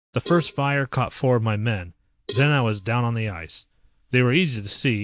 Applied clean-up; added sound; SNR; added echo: neural mask model DeepFilterNet 3.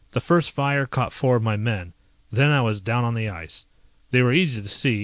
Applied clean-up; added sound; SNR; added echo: none; none; none; none.